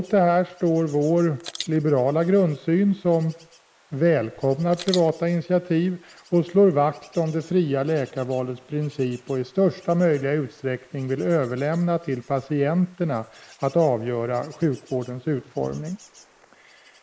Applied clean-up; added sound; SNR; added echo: neural mask model Resemble Enhance denoiser.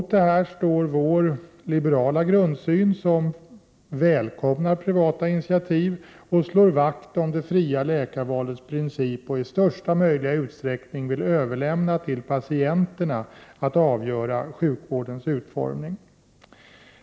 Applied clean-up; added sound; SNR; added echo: none; none; none; none.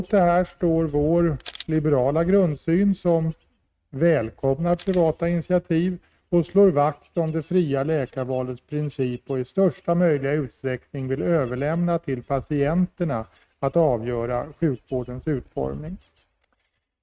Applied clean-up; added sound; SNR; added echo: neural mask model RNNoise.